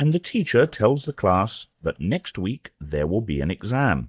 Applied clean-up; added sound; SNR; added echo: neural mask model DeepFilterNet 3.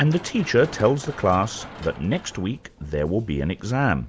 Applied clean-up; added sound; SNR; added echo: none; Run; 18 dB; none.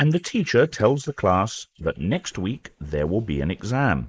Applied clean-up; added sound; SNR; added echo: neural mask model Resemble Enhance denoiser.